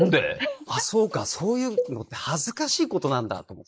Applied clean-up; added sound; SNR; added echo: neural mask model Resemble Enhance denoiser.